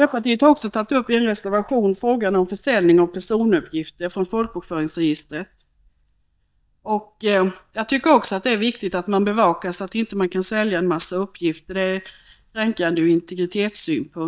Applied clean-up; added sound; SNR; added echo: neural mask model DeepFilterNet 3.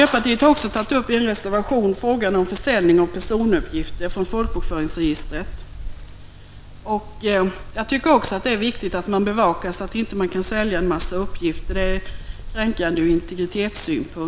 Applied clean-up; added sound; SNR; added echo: none; Bird vocalization, bird call, bird song; 9 dB; none.